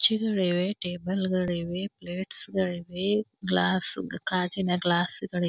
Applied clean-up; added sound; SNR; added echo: none; none; none; none.